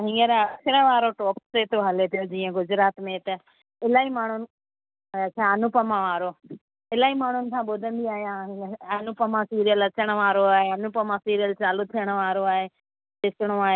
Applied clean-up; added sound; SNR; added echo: none; none; none; none.